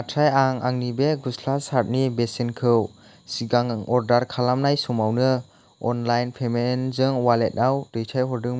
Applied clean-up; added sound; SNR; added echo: none; none; none; none.